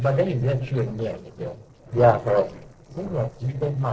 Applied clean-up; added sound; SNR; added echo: neural separator model SepFormer DNS4.